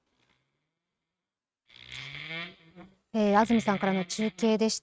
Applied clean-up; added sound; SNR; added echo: neural mask model RNNoise.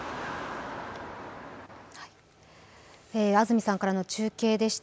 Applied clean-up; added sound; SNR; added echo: none; none; none; none.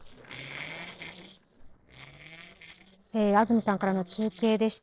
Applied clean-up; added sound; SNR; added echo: neural separator model SepFormer DNS4.